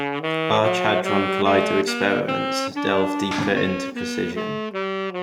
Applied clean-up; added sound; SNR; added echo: none; Wind instrument, woodwind instrument; 1 dB; none.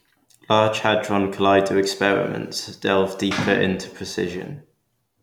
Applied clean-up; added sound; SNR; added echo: none; none; none; none.